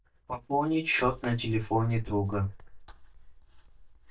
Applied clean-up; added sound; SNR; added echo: neural mask model DeepFilterNet 3.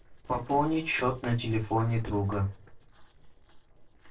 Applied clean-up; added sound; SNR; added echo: neural separator model SepFormer DNS4.